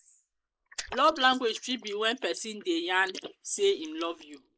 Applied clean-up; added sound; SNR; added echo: neural mask model Resemble Enhance denoiser.